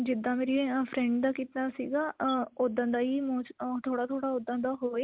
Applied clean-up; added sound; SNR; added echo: neural mask model Resemble Enhance denoiser.